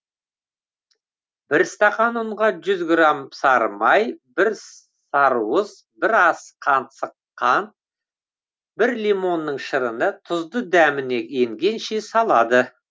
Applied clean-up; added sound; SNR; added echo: none; none; none; none.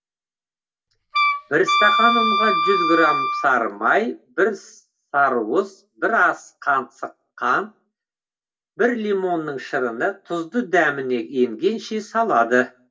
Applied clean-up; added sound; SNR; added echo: none; Wind instrument, woodwind instrument; -1 dB; reverberation time 0.1 s.